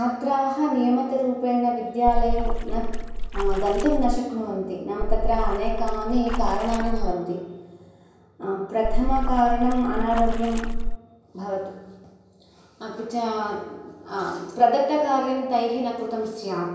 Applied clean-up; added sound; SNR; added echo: none; Splash, splatter; -2 dB; reverberation time 0.6 s.